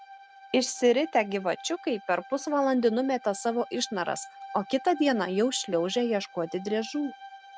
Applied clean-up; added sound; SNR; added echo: none; Bowed string instrument; 19 dB; none.